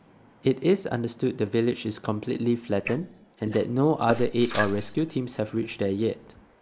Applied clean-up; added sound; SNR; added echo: neural mask model Resemble Enhance denoiser.